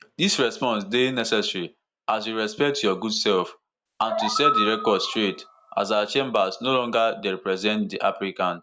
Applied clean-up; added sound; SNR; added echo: none; Animal; 3 dB; none.